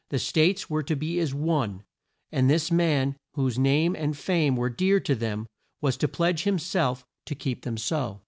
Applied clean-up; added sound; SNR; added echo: none; none; none; none.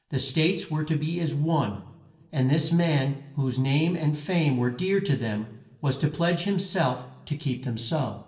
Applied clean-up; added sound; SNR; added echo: none; none; none; reverberation time 0.9 s.